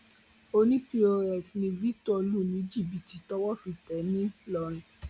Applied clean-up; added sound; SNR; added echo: none; none; none; none.